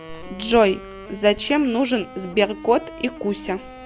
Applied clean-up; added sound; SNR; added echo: none; Wind instrument, woodwind instrument; 18 dB; none.